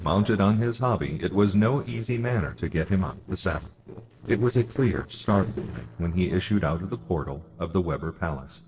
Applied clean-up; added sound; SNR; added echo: neural separator model SepFormer DNS4.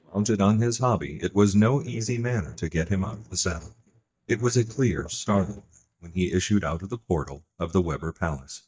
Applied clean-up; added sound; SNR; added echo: neural mask model DeepFilterNet 3.